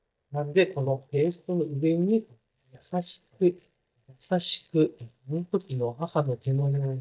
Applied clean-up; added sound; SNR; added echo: neural mask model DeepFilterNet 3.